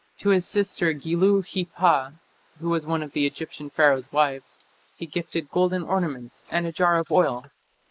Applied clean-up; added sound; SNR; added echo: neural mask model Resemble Enhance denoiser.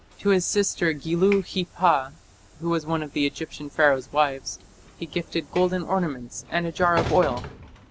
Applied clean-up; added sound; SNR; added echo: none; Sliding door / Train; 15 dB; none.